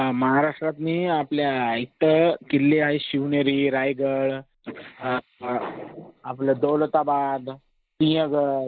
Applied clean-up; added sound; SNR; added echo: neural mask model Resemble Enhance denoiser.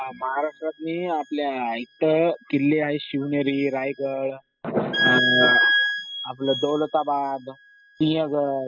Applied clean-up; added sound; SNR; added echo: classical method spectral subtraction.